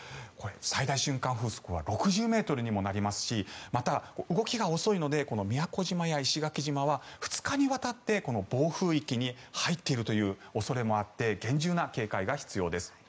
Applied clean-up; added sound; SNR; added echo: none; none; none; none.